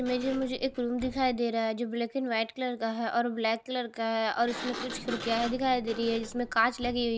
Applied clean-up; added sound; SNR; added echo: none; Sliding door; 14 dB; none.